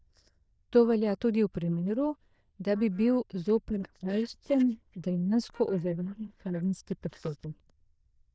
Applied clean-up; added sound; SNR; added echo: neural diffusion model UNIVERSE++.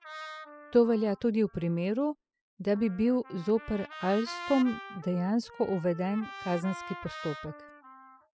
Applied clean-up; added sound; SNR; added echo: classical method spectral subtraction.